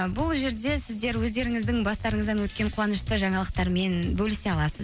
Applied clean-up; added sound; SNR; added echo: none; none; none; none.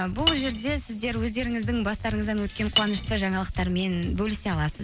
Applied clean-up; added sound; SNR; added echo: none; Cutlery, silverware; 8 dB; none.